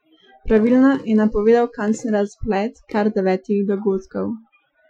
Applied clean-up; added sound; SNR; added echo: classical method Wiener filter.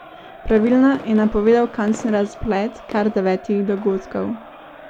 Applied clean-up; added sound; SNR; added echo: none; Crowd + Fireworks; 17 dB; none.